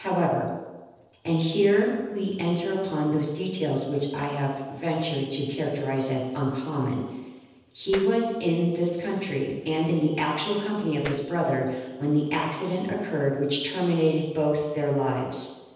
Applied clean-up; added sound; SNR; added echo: neural separator model SepFormer DNS4.